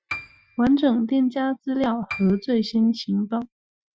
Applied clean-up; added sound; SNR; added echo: classical method Wiener filter.